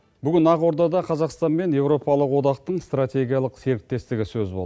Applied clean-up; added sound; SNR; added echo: none; none; none; none.